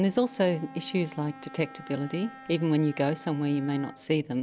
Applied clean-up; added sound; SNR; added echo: none; Bowed string instrument; 19 dB; none.